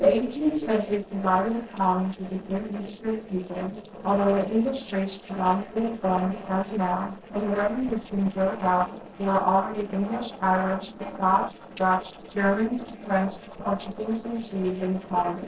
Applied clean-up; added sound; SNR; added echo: neural separator model SepFormer DNS4.